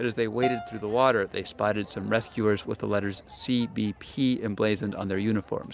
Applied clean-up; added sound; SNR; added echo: none; Piano; 13 dB; none.